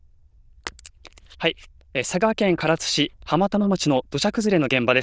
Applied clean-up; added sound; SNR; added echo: neural diffusion model UNIVERSE++.